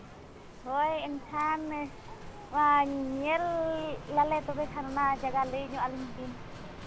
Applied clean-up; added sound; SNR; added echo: none; Bicycle + Sliding door; 12 dB; none.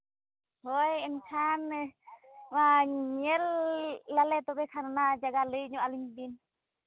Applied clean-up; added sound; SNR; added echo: none; none; none; none.